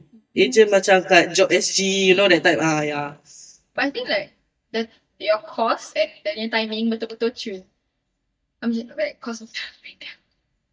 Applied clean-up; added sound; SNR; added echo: neural mask model DeepFilterNet 3.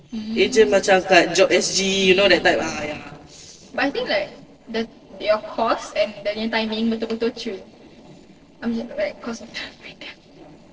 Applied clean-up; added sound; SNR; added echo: neural separator model SepFormer DNS4.